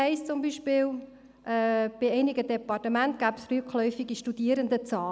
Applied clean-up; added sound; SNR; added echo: none; none; none; none.